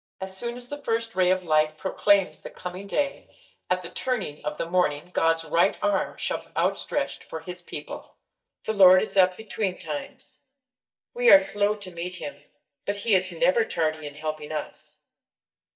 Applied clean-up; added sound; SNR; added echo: neural mask model DeepFilterNet 3.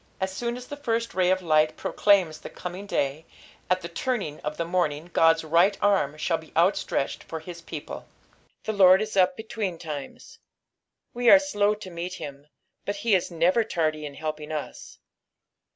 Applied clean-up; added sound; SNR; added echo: none; none; none; none.